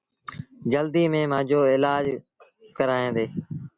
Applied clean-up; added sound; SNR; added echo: none; none; none; none.